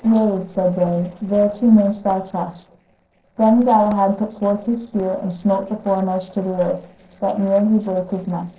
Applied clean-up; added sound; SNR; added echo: neural separator model SepFormer DNS4.